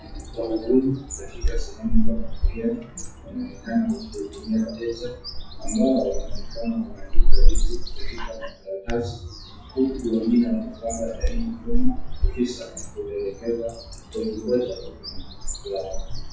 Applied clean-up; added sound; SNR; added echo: classical method WPE with log-MMSE.